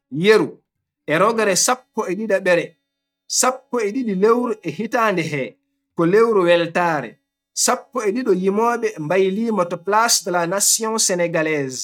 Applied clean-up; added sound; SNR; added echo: neural mask model DeepFilterNet 3.